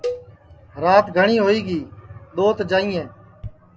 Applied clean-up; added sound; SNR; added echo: none; Cowbell; 13 dB; none.